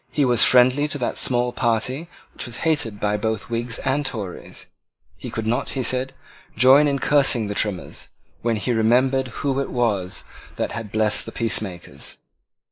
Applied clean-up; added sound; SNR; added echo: neural mask model Resemble Enhance denoiser.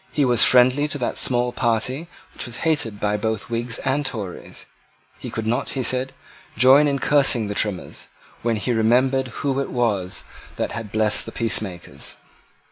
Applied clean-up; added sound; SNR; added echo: none; none; none; none.